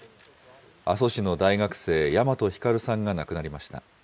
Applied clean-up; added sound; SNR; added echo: none; none; none; none.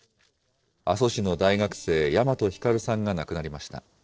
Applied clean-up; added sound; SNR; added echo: neural separator model SepFormer DNS4.